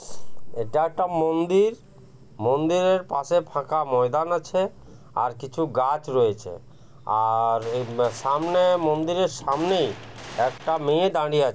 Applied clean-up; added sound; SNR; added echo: none; Gunshot, gunfire; 19 dB; none.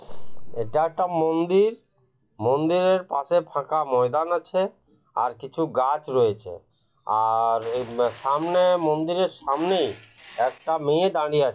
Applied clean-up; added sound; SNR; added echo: classical method log-MMSE.